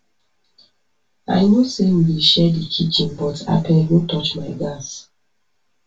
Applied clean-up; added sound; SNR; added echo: none; none; none; reverberation time 0.1 s.